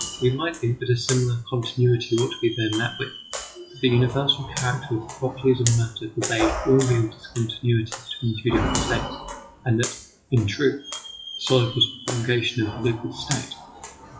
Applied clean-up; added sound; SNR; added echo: classical method WPE with log-MMSE.